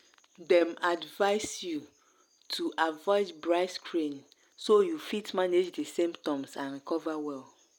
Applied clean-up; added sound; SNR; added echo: none; none; none; none.